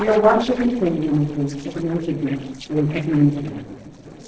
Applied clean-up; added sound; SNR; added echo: neural separator model SepFormer DNS4.